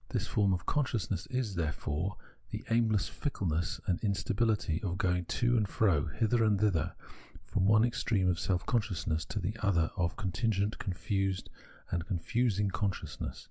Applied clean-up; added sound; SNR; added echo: none; none; none; none.